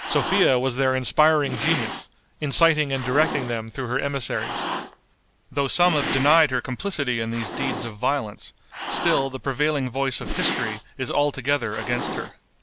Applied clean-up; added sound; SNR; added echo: none; Cat; 9 dB; none.